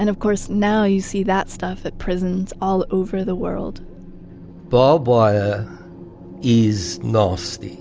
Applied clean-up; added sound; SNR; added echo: none; none; none; none.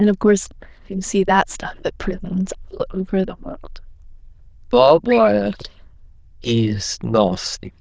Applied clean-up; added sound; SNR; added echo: neural diffusion model UNIVERSE++.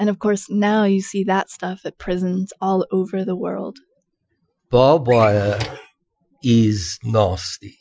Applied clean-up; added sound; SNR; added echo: classical method Wiener filter.